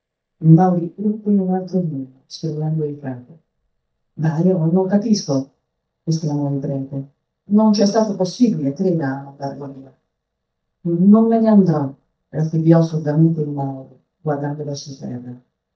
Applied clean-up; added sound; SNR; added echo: neural mask model DeepFilterNet 3.